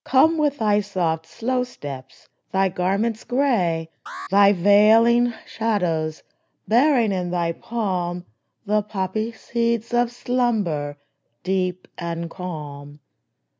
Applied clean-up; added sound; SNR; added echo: none; Alarm; 18 dB; none.